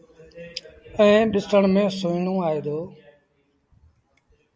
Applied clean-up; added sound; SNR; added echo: none; none; none; none.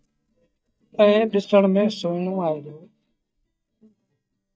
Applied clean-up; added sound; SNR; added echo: neural mask model DeepFilterNet 3.